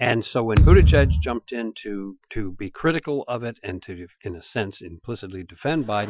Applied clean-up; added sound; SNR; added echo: classical method Wiener filter.